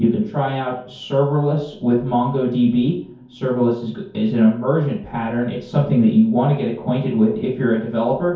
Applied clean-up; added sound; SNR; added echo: none; none; none; reverberation time 0.6 s.